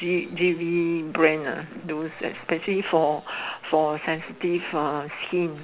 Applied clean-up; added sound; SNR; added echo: none; none; none; none.